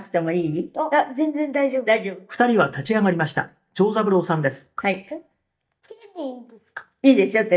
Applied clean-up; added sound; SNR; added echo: neural mask model DeepFilterNet 3.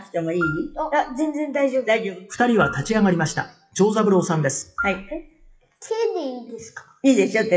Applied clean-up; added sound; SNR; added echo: classical method WPE with log-MMSE.